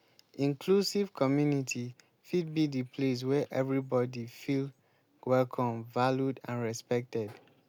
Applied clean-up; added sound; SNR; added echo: none; none; none; none.